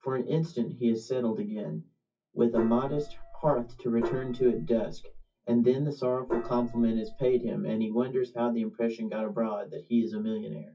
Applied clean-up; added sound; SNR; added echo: classical method WPE with log-MMSE.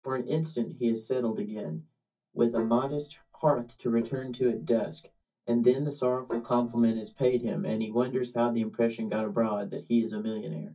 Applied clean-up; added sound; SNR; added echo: neural mask model DeepFilterNet 3.